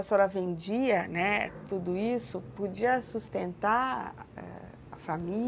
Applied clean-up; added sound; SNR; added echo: none; none; none; none.